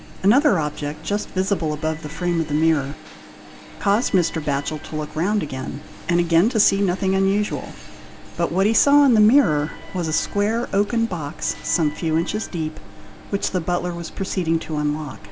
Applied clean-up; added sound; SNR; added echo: none; Alarm; 19 dB; none.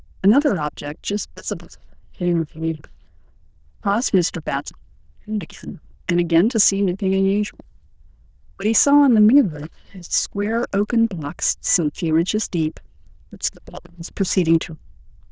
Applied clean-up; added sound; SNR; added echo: neural diffusion model UNIVERSE++.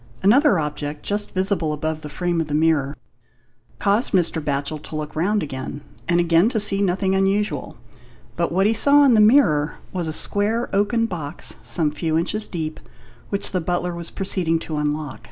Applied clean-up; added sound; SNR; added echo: none; none; none; none.